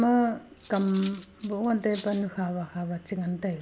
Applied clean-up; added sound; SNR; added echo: none; Cutlery, silverware; 11 dB; none.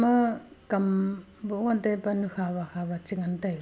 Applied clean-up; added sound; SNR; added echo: none; none; none; none.